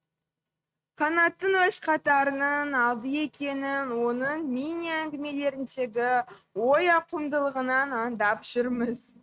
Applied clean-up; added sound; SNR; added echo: neural mask model RNNoise.